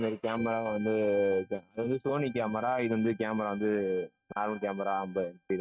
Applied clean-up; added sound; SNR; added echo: neural mask model RNNoise.